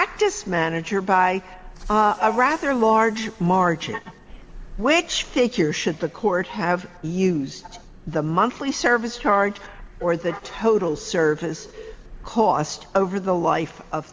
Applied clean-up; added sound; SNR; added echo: none; none; none; none.